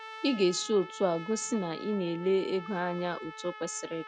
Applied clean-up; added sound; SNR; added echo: none; Trumpet; 14 dB; none.